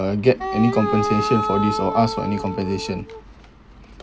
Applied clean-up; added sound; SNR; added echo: none; Wind instrument, woodwind instrument; 4 dB; none.